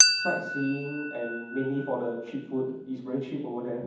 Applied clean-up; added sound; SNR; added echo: none; Chink, clink; -1 dB; reverberation time 1.2 s.